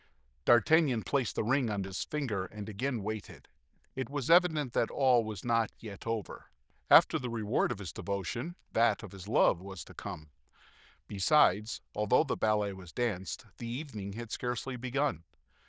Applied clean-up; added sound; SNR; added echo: neural diffusion model UNIVERSE++.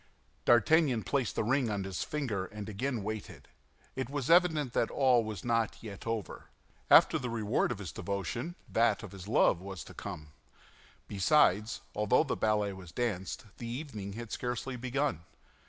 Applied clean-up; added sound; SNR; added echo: none; none; none; none.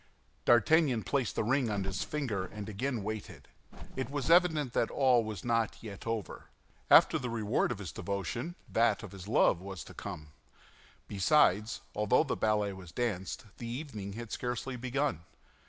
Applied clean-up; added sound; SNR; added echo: none; Bird; 7 dB; none.